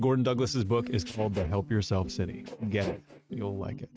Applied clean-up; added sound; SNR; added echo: neural mask model RNNoise.